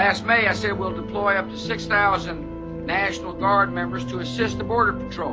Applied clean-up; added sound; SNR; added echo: none; none; none; none.